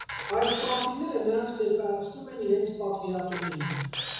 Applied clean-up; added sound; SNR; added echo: none; Camera; 9 dB; reverberation time 1.1 s.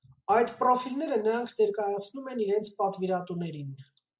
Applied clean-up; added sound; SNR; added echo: none; none; none; none.